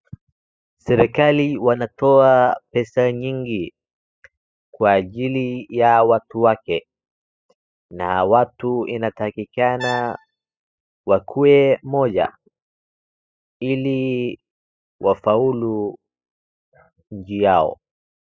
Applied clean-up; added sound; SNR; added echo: classical method spectral subtraction.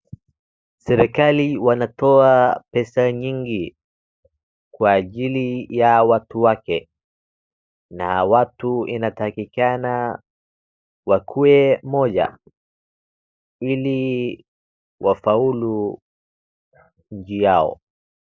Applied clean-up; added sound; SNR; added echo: neural mask model Resemble Enhance denoiser.